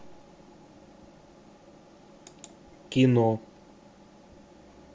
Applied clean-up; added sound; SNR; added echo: none; none; none; none.